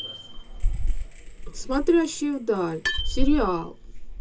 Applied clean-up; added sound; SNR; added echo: none; Bicycle bell; -1 dB; reverberation time 0.2 s.